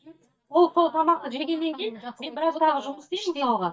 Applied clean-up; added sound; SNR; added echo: neural mask model DeepFilterNet 3.